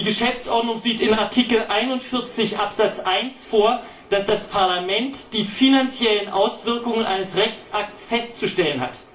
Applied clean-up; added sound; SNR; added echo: none; none; none; reverberation time 0.4 s.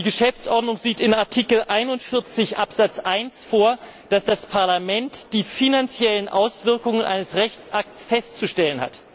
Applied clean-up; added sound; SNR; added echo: none; none; none; none.